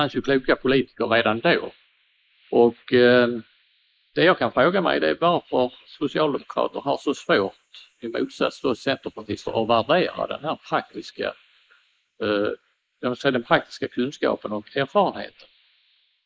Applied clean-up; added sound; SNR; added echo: neural mask model Resemble Enhance denoiser.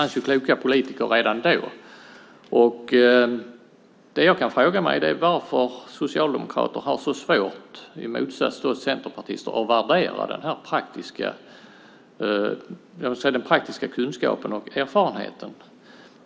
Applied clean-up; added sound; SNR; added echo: none; none; none; none.